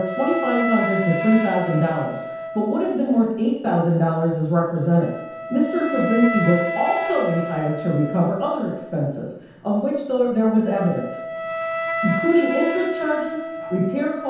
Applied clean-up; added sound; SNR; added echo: none; Wind instrument, woodwind instrument; 8 dB; reverberation time 0.9 s.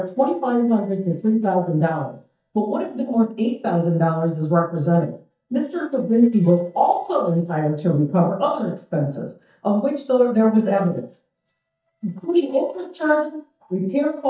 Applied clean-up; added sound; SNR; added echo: neural mask model DeepFilterNet 3.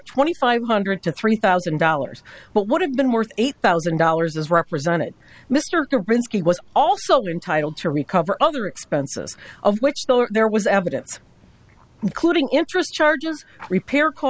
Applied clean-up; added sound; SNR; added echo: none; none; none; none.